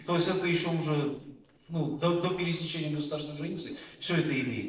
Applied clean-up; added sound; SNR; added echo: neural separator model SepFormer DNS4.